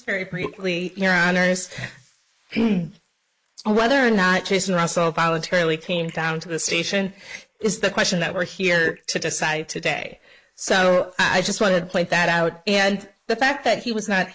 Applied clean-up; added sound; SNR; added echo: neural mask model Resemble Enhance denoiser.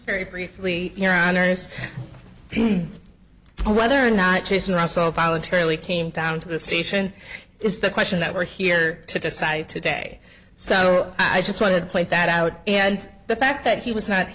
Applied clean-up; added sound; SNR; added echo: none; none; none; none.